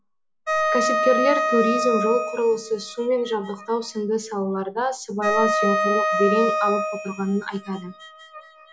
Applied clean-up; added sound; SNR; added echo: classical method log-MMSE.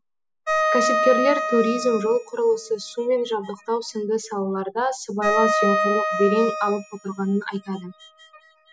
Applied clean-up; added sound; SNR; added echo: classical method spectral subtraction.